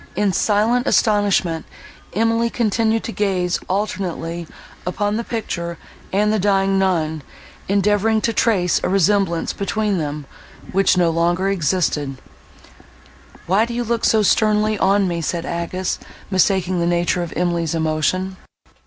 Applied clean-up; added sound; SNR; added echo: none; none; none; none.